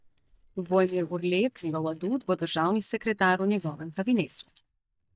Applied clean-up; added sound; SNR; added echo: neural mask model DeepFilterNet 3.